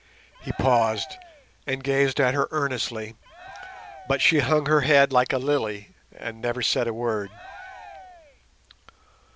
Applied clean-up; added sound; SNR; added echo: none; Cheering; 18 dB; none.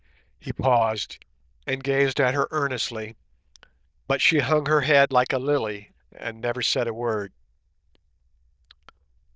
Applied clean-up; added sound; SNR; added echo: neural diffusion model UNIVERSE++.